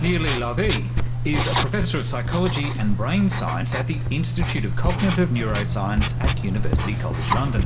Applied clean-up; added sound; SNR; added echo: none; Writing; -3 dB; reverberation time 0.6 s.